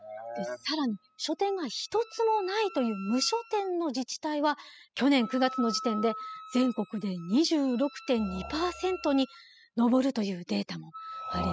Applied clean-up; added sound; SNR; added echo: classical method spectral subtraction.